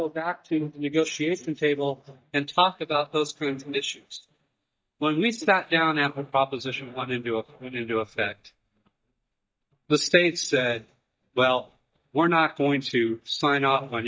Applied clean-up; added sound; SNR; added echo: neural mask model DeepFilterNet 3.